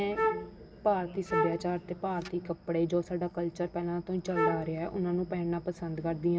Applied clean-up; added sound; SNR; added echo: none; Wind instrument, woodwind instrument; 1 dB; none.